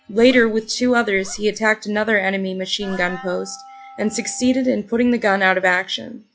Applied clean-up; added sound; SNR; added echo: classical method log-MMSE.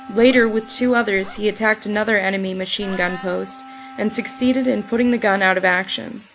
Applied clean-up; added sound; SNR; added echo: none; Zipper (clothing) + Wind instrument, woodwind instrument; 19 dB; none.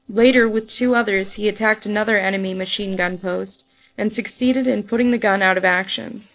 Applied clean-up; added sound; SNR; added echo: neural separator model SepFormer DNS4.